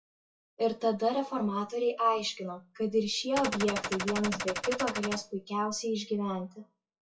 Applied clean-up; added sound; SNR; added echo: classical method WPE with log-MMSE.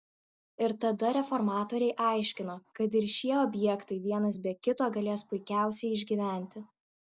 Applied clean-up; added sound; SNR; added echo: none; none; none; none.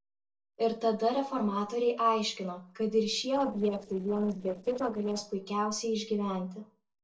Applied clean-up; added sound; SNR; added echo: neural separator model SepFormer DNS4.